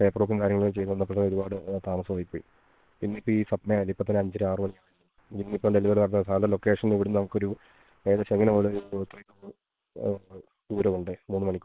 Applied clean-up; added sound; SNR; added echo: neural separator model SepFormer WHAM!.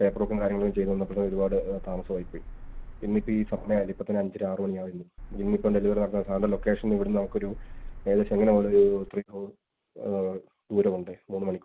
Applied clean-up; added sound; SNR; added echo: none; Car; 12 dB; none.